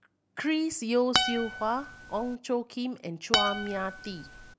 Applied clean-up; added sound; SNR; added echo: none; Acoustic guitar; 1 dB; none.